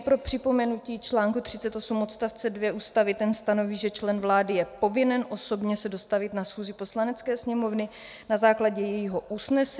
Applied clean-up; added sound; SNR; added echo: none; none; none; none.